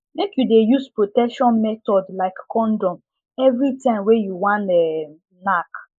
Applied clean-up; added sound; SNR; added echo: neural mask model Resemble Enhance denoiser.